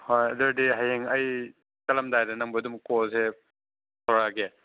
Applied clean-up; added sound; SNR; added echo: none; none; none; none.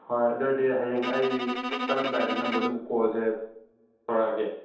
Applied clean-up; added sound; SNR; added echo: none; Bowed string instrument; 5 dB; reverberation time 0.8 s.